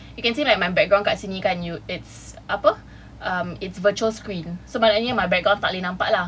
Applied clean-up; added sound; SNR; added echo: none; none; none; none.